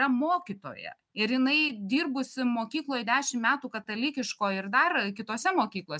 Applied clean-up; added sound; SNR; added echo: none; none; none; none.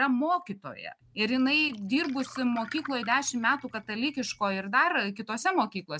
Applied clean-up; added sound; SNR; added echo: none; Glass; 18 dB; none.